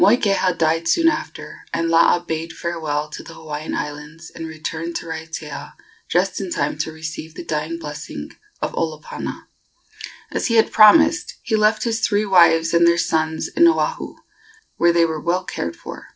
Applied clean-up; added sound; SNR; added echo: none; none; none; none.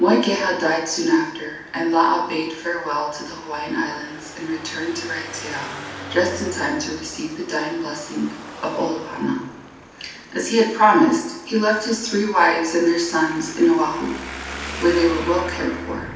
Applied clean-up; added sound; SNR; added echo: none; Traffic noise, roadway noise; 15 dB; reverberation time 0.9 s.